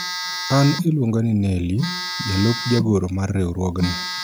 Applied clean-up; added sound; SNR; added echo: none; Telephone; 8 dB; none.